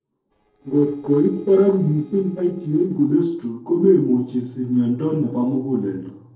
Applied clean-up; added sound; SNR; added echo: neural separator model SepFormer DNS4.